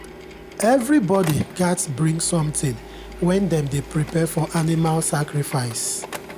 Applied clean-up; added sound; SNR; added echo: none; Printer; 15 dB; none.